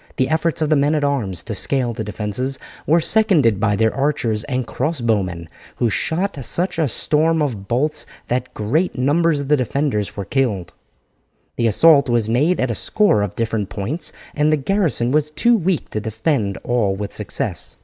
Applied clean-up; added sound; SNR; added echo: none; none; none; none.